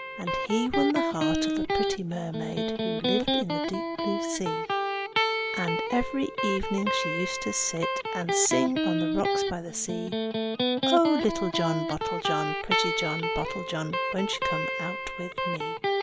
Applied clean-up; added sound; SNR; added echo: none; Electric guitar; -2 dB; none.